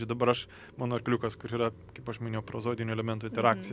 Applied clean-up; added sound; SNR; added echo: none; Car passing by; 20 dB; none.